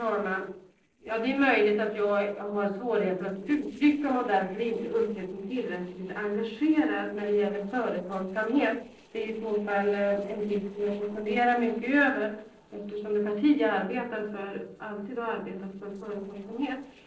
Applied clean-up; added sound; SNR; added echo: neural separator model SepFormer DNS4.